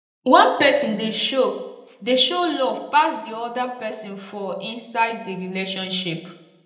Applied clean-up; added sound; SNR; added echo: none; none; none; reverberation time 0.7 s.